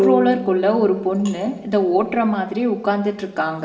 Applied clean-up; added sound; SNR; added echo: none; Bowed string instrument; 8 dB; reverberation time 1.4 s.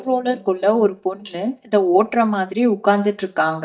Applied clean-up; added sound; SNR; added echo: neural mask model DeepFilterNet 3.